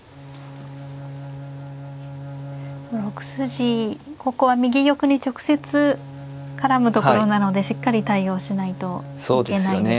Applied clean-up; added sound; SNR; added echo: none; Bowed string instrument; 14 dB; none.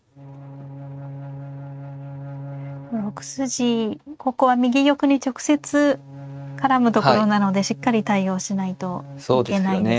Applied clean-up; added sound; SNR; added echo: neural mask model RNNoise.